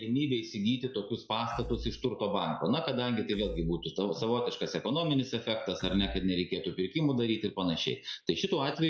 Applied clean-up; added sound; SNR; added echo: classical method log-MMSE.